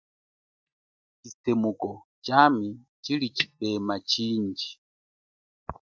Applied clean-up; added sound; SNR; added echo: neural mask model DeepFilterNet 3.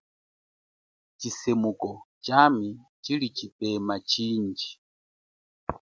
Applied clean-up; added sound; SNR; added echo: none; none; none; none.